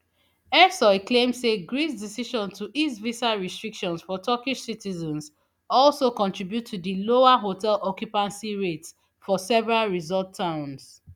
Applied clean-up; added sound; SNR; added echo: none; none; none; none.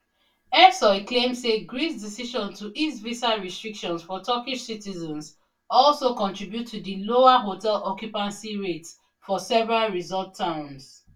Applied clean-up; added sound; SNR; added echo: none; none; none; reverberation time 0.2 s.